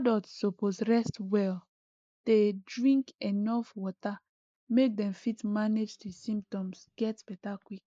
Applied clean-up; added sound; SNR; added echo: neural mask model Resemble Enhance denoiser.